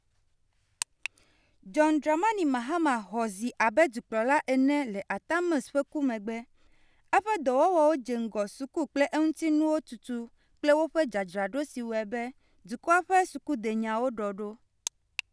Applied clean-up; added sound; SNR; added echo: none; none; none; none.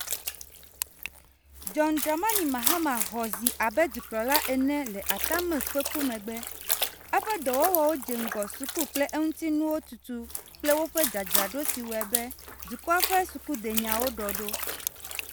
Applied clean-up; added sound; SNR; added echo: none; Trickle, dribble / Splash, splatter; 3 dB; none.